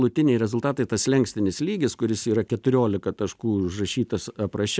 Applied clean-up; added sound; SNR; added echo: none; none; none; none.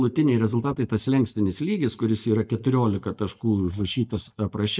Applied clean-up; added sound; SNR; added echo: neural mask model DeepFilterNet 3.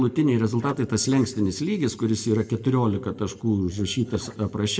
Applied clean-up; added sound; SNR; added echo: neural separator model SepFormer DNS4.